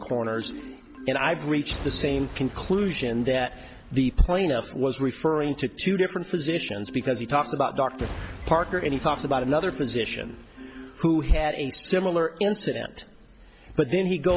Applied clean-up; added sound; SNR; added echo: none; Shatter / Crushing / Boom + Marimba, xylophone; 15 dB; none.